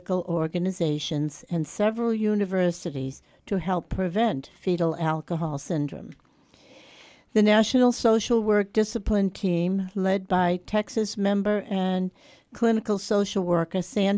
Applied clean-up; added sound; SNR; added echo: none; none; none; none.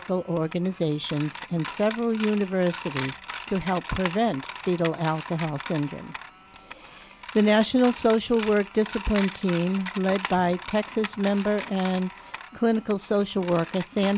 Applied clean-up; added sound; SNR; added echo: none; Coin (dropping); 11 dB; none.